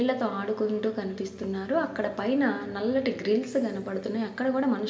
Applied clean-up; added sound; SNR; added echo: none; none; none; reverberation time 2.5 s.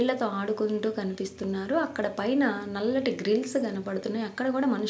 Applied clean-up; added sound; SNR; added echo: none; none; none; none.